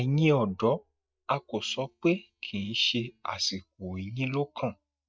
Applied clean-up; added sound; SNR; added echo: neural mask model DeepFilterNet 3.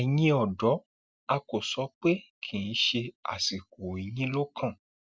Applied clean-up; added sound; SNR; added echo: none; none; none; none.